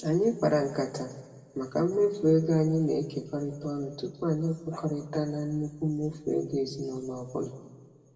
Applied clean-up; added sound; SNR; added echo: none; none; none; reverberation time 1.3 s.